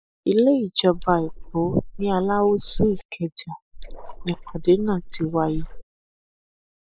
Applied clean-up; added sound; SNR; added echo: neural mask model Resemble Enhance denoiser.